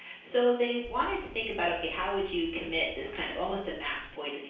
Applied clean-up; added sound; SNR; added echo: none; Gull, seagull / Wind; 18 dB; reverberation time 0.7 s.